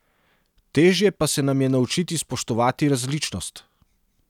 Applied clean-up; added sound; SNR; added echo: none; none; none; none.